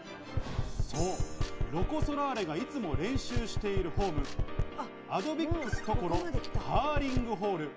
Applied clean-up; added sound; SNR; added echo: none; Knock; 0 dB; none.